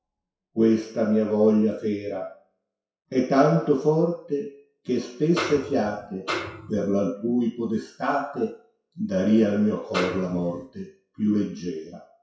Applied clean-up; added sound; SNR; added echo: classical method WPE with log-MMSE.